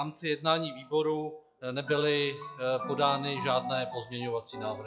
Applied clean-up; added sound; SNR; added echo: classical method log-MMSE.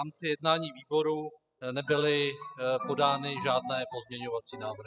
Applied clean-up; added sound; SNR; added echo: classical method spectral subtraction.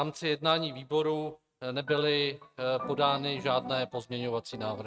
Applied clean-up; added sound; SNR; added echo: neural mask model RNNoise.